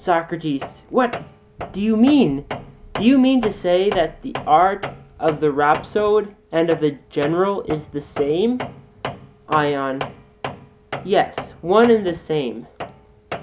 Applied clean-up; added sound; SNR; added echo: none; Tools; 14 dB; none.